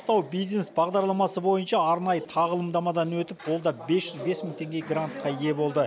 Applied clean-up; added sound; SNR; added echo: none; none; none; none.